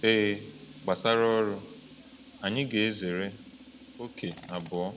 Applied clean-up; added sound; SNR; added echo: none; Tools; 17 dB; none.